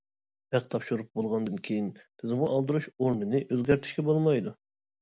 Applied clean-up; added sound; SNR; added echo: none; none; none; none.